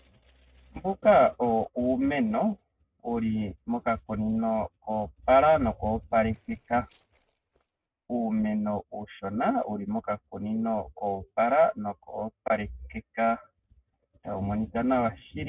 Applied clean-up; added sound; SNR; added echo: neural mask model RNNoise.